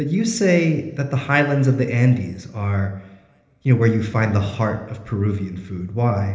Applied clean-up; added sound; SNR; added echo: none; none; none; reverberation time 1.0 s.